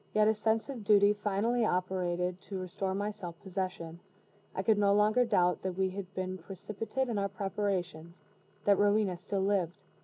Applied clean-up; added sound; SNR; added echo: none; none; none; none.